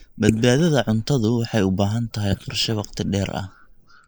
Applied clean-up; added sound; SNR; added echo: neural mask model Resemble Enhance denoiser.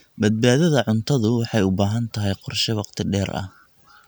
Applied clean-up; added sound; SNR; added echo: none; none; none; none.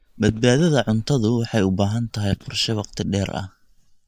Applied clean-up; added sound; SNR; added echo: neural mask model DeepFilterNet 3.